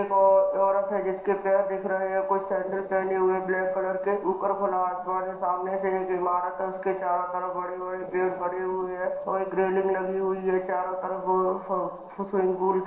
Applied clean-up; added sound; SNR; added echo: neural separator model SepFormer DNS4.